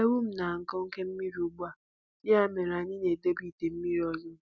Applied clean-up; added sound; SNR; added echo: none; none; none; none.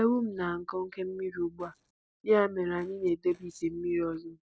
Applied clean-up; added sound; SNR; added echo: neural separator model SepFormer DNS4.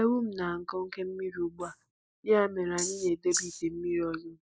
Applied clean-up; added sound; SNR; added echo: neural mask model Resemble Enhance denoiser.